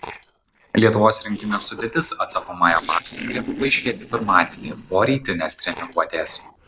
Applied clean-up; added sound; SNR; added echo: neural separator model SepFormer DNS4.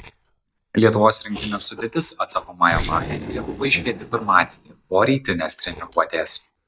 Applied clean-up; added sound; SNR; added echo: neural mask model DeepFilterNet 3.